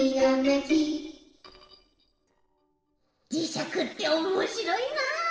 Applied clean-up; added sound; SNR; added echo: neural separator model SepFormer DNS4.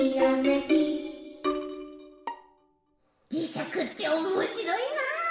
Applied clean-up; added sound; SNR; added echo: none; Bowed string instrument; 18 dB; reverberation time 2.2 s.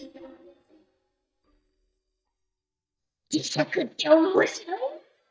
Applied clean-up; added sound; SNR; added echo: neural mask model DeepFilterNet 3.